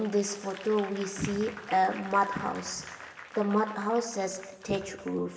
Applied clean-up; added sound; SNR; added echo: none; Applause / Crowd; 15 dB; reverberation time 1.0 s.